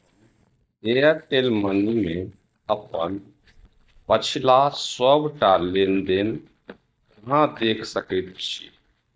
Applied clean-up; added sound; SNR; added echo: neural mask model DeepFilterNet 3.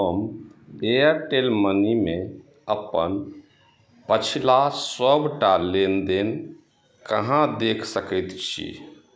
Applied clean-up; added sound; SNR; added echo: none; none; none; none.